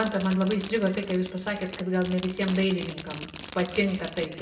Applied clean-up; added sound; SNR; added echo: none; Fireworks; 9 dB; reverberation time 0.9 s.